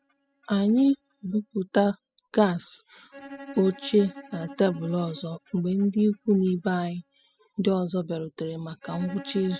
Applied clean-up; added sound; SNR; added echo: classical method spectral subtraction.